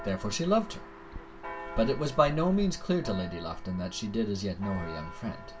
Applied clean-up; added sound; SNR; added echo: none; Church bell; 14 dB; reverberation time 0.2 s.